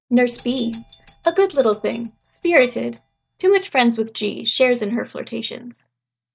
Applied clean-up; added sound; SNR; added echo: neural mask model DeepFilterNet 3.